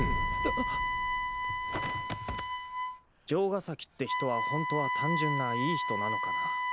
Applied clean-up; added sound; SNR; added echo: none; Wind instrument, woodwind instrument; -2 dB; none.